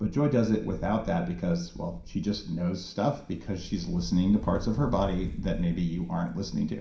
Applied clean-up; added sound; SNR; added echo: none; Wind; 12 dB; reverberation time 0.5 s.